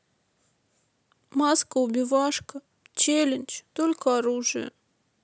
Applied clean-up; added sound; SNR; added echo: none; none; none; none.